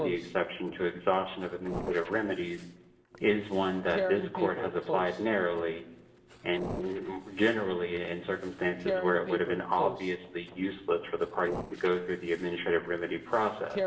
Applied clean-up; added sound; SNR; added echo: neural separator model SepFormer DNS4.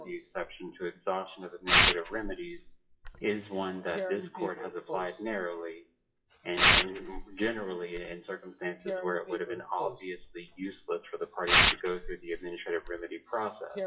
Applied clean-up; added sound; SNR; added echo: classical method WPE with log-MMSE.